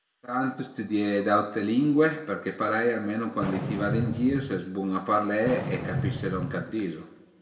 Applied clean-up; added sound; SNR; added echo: none; Fireworks; 5 dB; reverberation time 1.1 s.